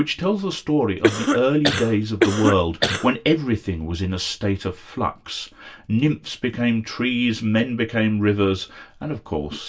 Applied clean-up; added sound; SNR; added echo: none; Cough; 0 dB; reverberation time 0.2 s.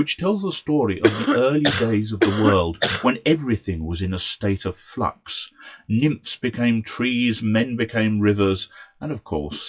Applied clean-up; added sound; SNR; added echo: classical method WPE with log-MMSE.